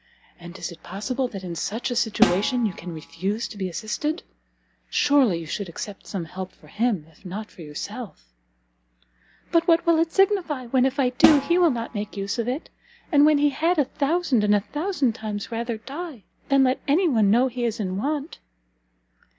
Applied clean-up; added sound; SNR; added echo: none; Snare drum; 5 dB; none.